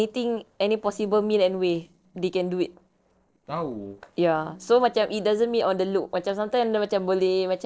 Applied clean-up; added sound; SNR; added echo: neural separator model SepFormer DNS4.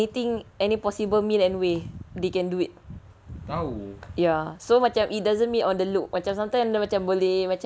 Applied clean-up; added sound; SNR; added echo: none; none; none; none.